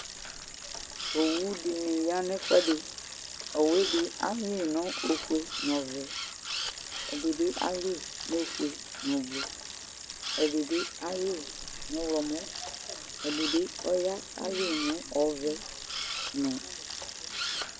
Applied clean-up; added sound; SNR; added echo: none; Bicycle + Camera; 6 dB; none.